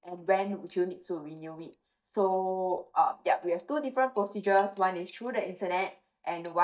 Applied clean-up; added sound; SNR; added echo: neural mask model DeepFilterNet 3.